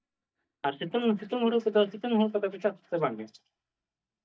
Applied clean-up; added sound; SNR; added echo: neural mask model DeepFilterNet 3.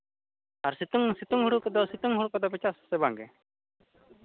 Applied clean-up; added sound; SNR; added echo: none; none; none; none.